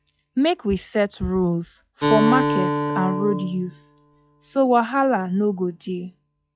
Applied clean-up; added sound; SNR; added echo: classical method log-MMSE.